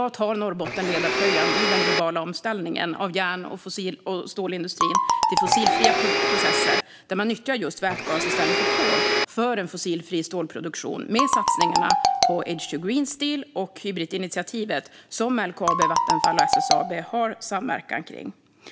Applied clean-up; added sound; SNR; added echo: none; Domestic sounds, home sounds + Marimba, xylophone; -5 dB; none.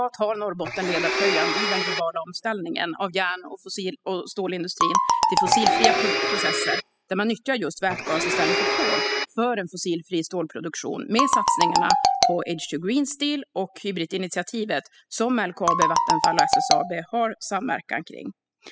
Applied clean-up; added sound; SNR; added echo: classical method spectral subtraction.